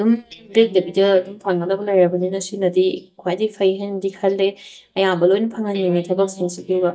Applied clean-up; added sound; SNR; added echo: neural mask model DeepFilterNet 3.